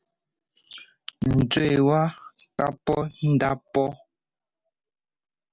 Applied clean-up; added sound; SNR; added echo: none; none; none; none.